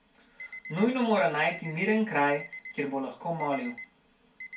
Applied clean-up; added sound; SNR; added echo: none; Alarm; 16 dB; reverberation time 0.2 s.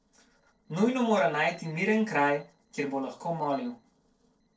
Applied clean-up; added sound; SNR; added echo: neural separator model SepFormer DNS4.